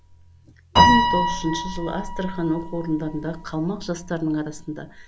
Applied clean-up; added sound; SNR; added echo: none; Piano; -2 dB; none.